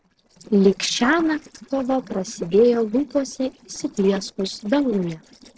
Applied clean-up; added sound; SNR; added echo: neural separator model SepFormer DNS4.